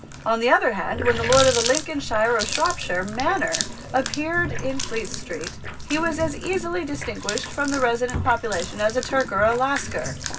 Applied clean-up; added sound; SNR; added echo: none; Water tap, faucet; 6 dB; reverberation time 0.4 s.